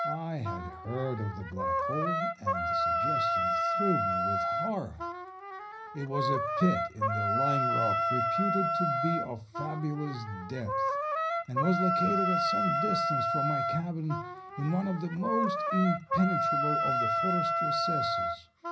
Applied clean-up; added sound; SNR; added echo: none; Wind instrument, woodwind instrument; -3 dB; reverberation time 0.5 s.